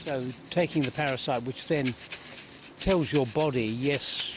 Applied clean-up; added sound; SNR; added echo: none; Breathing; -4 dB; none.